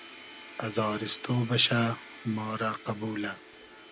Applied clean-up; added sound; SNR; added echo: none; Domestic sounds, home sounds; 16 dB; none.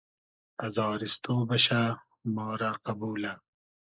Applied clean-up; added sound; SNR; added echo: neural mask model Resemble Enhance denoiser.